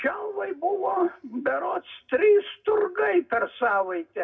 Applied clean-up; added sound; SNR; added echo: none; none; none; reverberation time 0.2 s.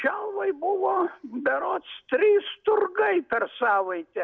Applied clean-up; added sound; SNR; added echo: none; none; none; none.